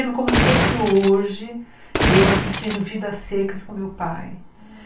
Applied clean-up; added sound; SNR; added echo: none; Gunshot, gunfire; -3 dB; reverberation time 0.3 s.